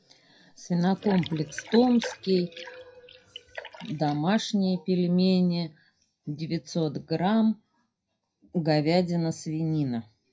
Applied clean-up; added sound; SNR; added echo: classical method WPE with log-MMSE.